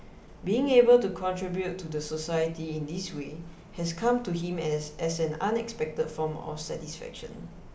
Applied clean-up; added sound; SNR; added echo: none; none; none; none.